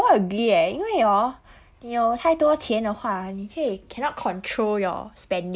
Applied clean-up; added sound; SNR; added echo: none; none; none; none.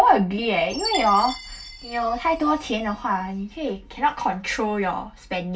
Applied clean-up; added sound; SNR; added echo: none; Chime; 16 dB; reverberation time 0.2 s.